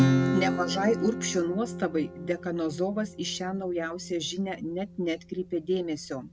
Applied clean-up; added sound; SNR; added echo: none; Acoustic guitar / Strum; 2 dB; none.